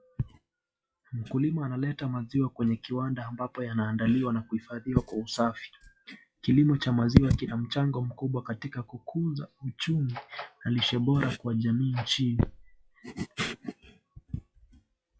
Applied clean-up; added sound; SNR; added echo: classical method log-MMSE.